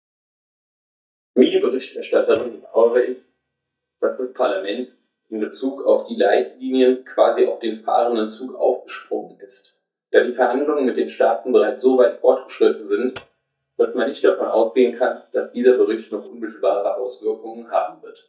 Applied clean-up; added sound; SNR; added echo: neural mask model DeepFilterNet 3.